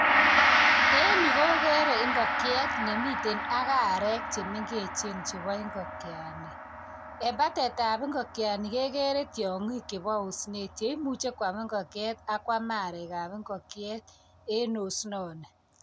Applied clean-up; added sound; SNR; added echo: none; Gong; -1 dB; none.